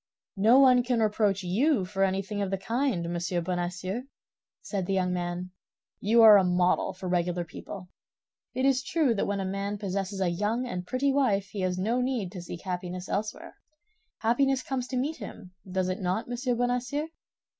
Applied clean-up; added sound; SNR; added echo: none; none; none; none.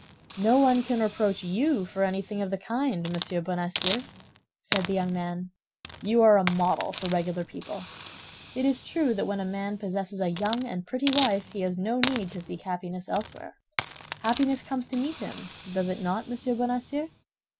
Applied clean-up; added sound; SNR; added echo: none; Hiss; 8 dB; none.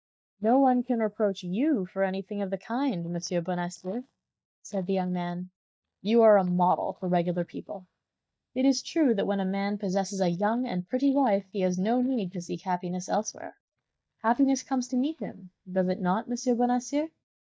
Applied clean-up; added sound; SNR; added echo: neural mask model DeepFilterNet 3.